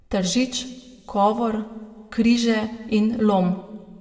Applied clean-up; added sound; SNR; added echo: none; none; none; reverberation time 1.2 s.